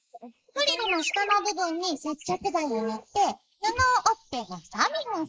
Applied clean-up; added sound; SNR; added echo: neural mask model Resemble Enhance denoiser.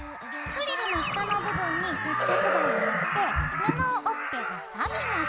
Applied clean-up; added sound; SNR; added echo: none; Crow; -2 dB; none.